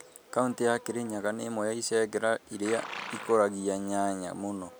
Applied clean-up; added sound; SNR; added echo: none; Livestock, farm animals, working animals; 16 dB; none.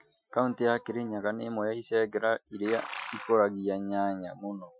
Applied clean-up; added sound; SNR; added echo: classical method Wiener filter.